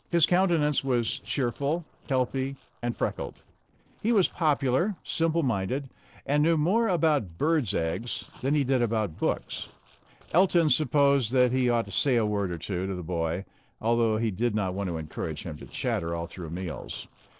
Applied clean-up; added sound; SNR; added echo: neural separator model SepFormer DNS4.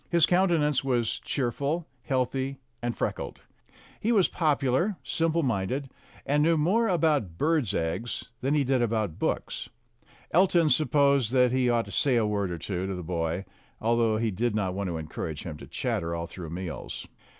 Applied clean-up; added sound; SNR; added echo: none; none; none; none.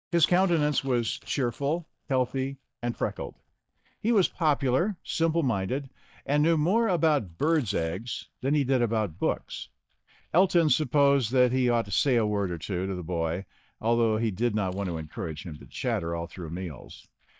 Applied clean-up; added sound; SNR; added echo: neural mask model DeepFilterNet 3.